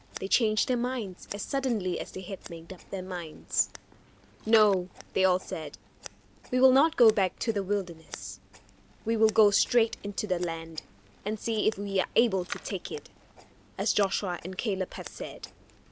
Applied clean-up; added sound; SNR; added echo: none; Scissors; 20 dB; none.